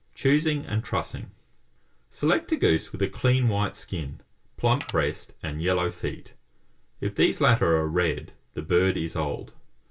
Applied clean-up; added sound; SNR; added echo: none; Mechanisms; 12 dB; reverberation time 0.1 s.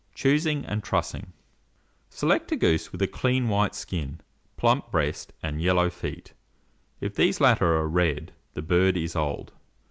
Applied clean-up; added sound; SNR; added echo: none; none; none; none.